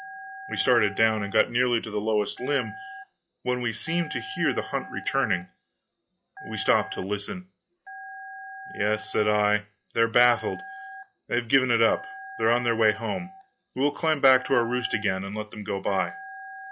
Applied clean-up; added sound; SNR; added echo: classical method log-MMSE.